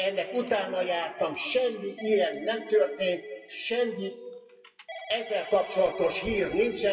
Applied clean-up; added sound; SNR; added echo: classical method WPE with log-MMSE.